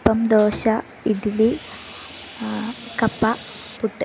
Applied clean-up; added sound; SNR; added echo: none; Sawing; 18 dB; none.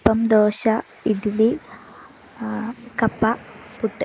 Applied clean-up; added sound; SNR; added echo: neural mask model Resemble Enhance denoiser.